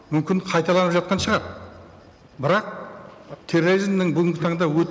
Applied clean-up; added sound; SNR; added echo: none; none; none; none.